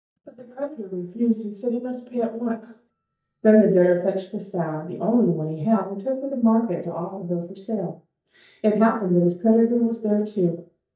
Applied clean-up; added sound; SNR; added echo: neural mask model DeepFilterNet 3.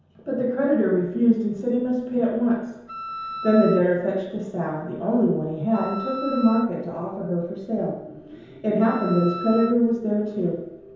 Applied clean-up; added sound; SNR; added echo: none; Wind instrument, woodwind instrument; 11 dB; reverberation time 0.9 s.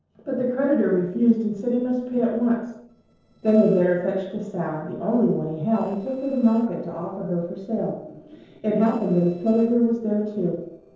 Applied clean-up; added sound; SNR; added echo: neural separator model SepFormer DNS4.